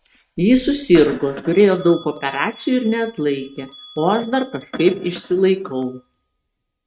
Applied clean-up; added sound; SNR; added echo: neural mask model RNNoise.